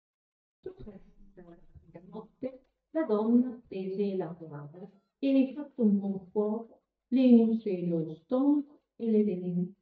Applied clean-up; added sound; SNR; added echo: neural mask model DeepFilterNet 3.